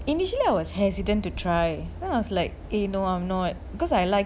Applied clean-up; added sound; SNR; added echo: none; none; none; none.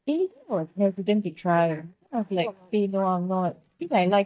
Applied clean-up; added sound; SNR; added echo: neural mask model DeepFilterNet 3.